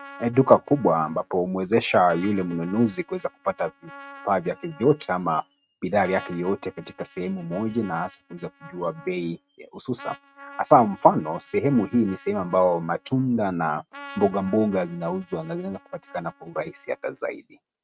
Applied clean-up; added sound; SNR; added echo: neural mask model RNNoise.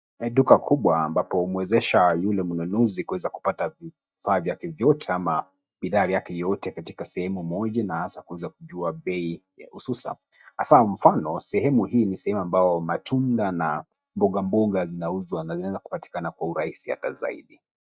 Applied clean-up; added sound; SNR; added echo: neural mask model DeepFilterNet 3.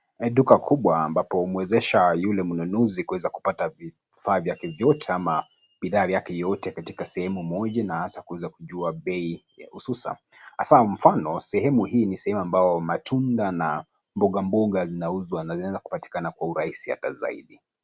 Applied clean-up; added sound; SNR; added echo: none; none; none; none.